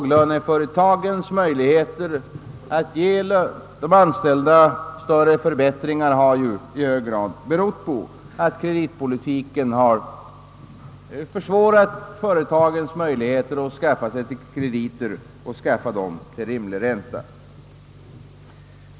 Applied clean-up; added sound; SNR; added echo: none; none; none; none.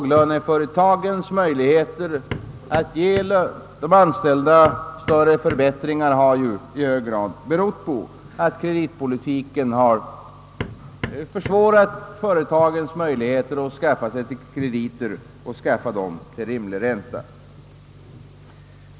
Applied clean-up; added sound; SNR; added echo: none; Hammer; 12 dB; none.